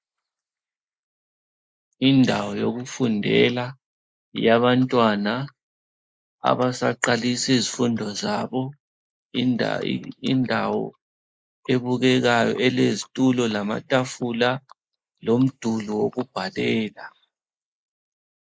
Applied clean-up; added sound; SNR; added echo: neural mask model Resemble Enhance denoiser.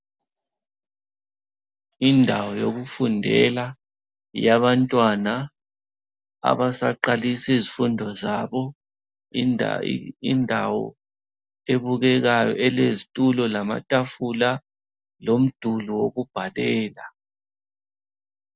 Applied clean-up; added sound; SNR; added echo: none; none; none; none.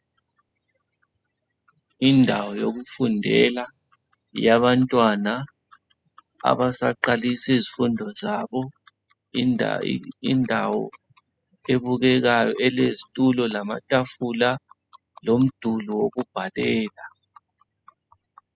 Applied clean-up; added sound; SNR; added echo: classical method spectral subtraction.